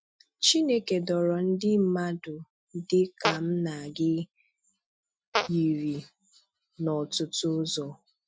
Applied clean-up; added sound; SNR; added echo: classical method Wiener filter.